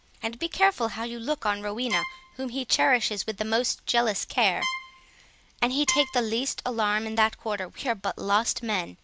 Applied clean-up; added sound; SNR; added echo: none; Trumpet; 8 dB; none.